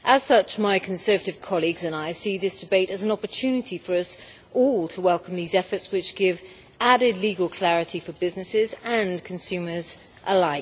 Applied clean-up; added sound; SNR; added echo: none; none; none; none.